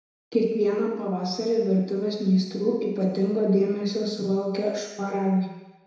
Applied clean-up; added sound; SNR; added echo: none; none; none; reverberation time 1.0 s.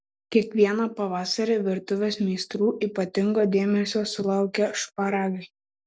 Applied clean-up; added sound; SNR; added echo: none; none; none; none.